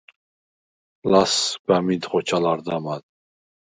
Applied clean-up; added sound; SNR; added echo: none; none; none; none.